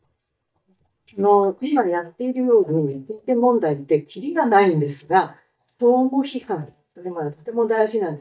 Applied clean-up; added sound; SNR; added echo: neural mask model DeepFilterNet 3.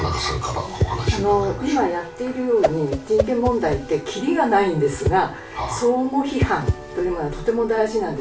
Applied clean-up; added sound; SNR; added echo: none; Whoosh, swoosh, swish; 7 dB; reverberation time 0.3 s.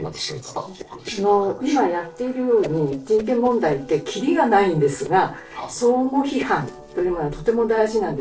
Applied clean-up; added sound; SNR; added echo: neural separator model SepFormer DNS4.